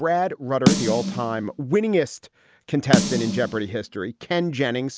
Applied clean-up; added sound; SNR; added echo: none; Snare drum; 2 dB; none.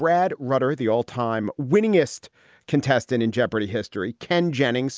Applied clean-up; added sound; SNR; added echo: none; none; none; none.